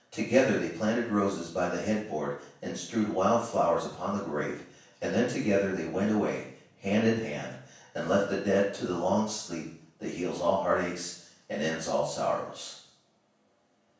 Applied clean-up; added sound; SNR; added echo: none; none; none; reverberation time 0.7 s.